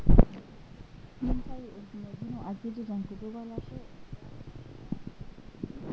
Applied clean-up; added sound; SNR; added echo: none; none; none; none.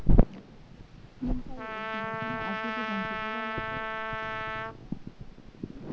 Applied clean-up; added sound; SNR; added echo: none; Trumpet; 7 dB; none.